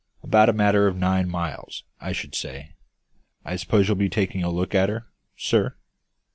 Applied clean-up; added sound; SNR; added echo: none; none; none; none.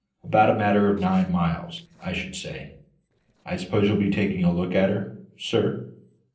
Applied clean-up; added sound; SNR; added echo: neural separator model SepFormer DNS4.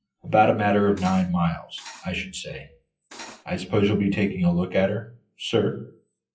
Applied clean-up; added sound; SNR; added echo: classical method WPE with log-MMSE.